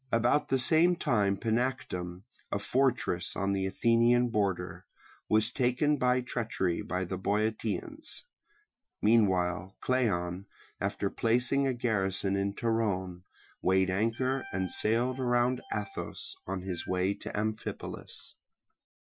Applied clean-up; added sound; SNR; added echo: classical method Wiener filter.